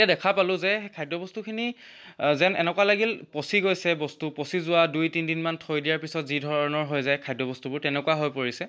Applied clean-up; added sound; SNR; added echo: none; none; none; none.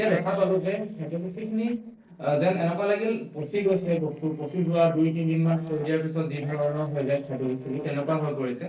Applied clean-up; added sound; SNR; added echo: neural separator model SepFormer DNS4.